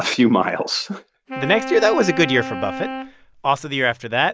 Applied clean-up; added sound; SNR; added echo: none; Wind instrument, woodwind instrument; 10 dB; none.